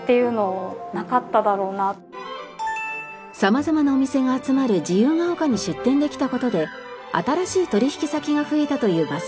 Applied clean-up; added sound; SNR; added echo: none; none; none; none.